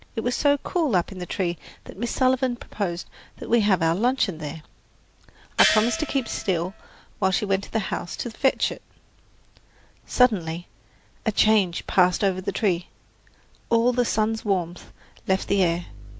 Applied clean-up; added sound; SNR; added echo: none; Gong; 3 dB; none.